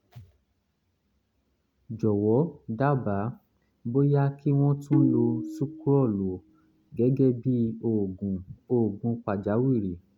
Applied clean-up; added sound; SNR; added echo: none; Tabla; 5 dB; none.